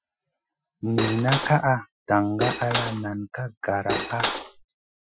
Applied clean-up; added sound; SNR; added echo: classical method Wiener filter.